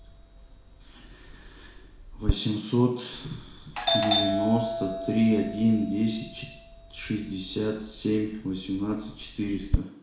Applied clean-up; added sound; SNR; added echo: none; Doorbell; 4 dB; reverberation time 0.6 s.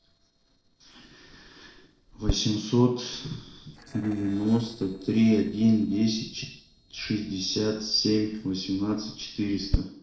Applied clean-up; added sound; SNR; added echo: neural separator model SepFormer DNS4.